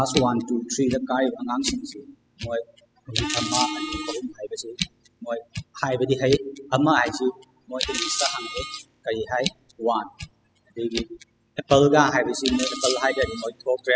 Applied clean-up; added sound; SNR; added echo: classical method spectral subtraction.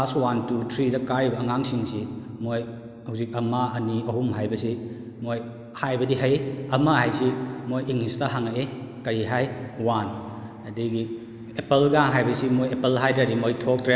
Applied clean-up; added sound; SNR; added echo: none; none; none; none.